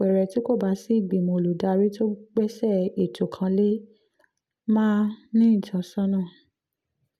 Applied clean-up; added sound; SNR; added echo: none; none; none; none.